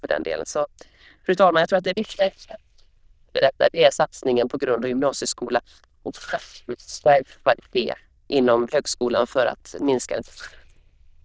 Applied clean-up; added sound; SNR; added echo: neural diffusion model UNIVERSE++.